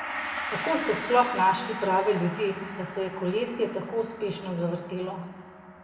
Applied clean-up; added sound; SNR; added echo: none; Gong; 9 dB; reverberation time 1.8 s.